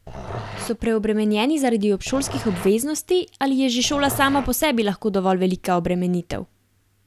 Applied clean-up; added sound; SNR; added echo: none; Growling; 12 dB; none.